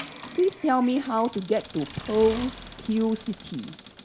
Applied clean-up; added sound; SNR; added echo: none; Cupboard open or close + Accelerating, revving, vroom / Mechanisms; 16 dB; none.